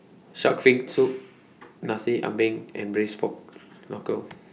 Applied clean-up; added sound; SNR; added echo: none; none; none; none.